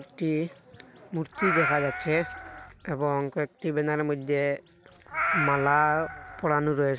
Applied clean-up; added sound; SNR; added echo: none; Meow; 4 dB; none.